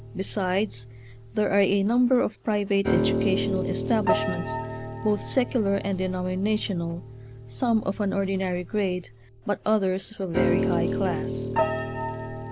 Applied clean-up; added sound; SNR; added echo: none; Piano; 4 dB; none.